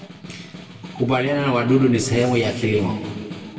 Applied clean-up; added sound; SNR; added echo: none; Snare drum; 17 dB; reverberation time 2.0 s.